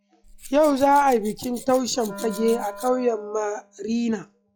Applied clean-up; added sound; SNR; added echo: classical method log-MMSE.